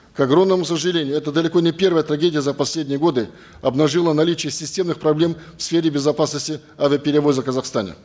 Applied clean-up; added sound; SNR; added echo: none; none; none; none.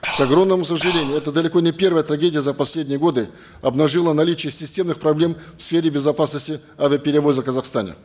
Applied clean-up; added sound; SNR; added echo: none; Breathing; 7 dB; none.